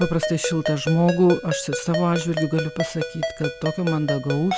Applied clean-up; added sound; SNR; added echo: none; Ringtone; 6 dB; none.